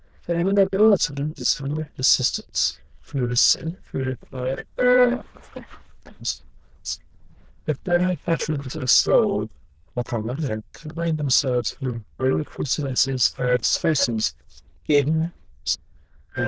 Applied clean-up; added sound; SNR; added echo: neural diffusion model UNIVERSE++.